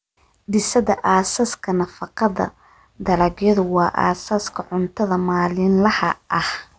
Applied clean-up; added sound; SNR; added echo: none; none; none; none.